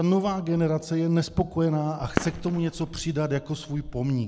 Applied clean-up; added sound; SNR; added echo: none; Fireworks; 10 dB; none.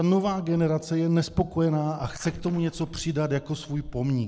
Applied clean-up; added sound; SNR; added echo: neural mask model Resemble Enhance denoiser.